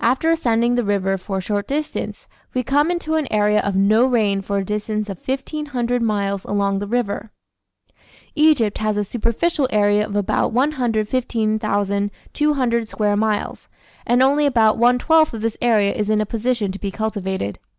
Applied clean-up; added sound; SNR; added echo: none; none; none; none.